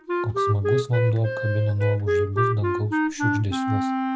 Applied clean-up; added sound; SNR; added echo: none; Wind instrument, woodwind instrument; 0 dB; none.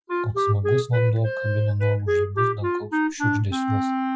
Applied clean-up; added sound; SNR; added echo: classical method Wiener filter.